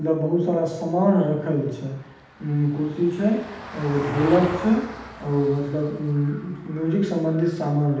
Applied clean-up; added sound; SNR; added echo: none; Vehicle; 16 dB; reverberation time 0.8 s.